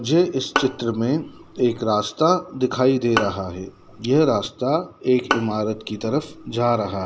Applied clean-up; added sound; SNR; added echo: none; Bowed string instrument; 8 dB; none.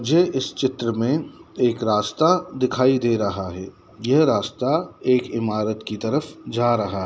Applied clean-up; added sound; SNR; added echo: none; none; none; none.